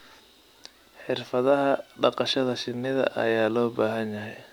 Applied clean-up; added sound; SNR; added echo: none; none; none; none.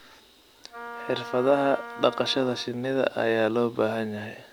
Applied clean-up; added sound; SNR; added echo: none; Wind instrument, woodwind instrument; 14 dB; none.